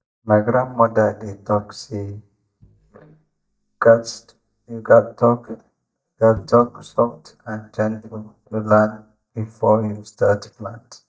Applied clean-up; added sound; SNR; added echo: neural mask model DeepFilterNet 3.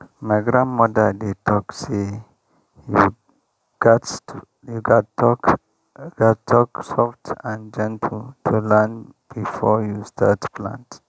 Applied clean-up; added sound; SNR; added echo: none; none; none; none.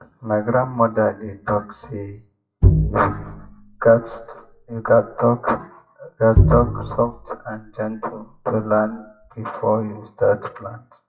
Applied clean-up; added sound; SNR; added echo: classical method WPE with log-MMSE.